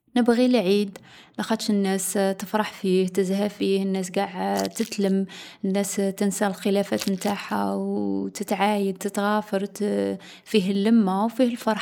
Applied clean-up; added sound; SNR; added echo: neural mask model Resemble Enhance denoiser.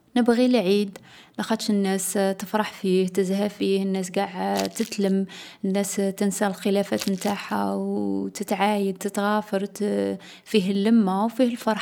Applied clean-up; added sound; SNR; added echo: none; Crumpling, crinkling; 15 dB; none.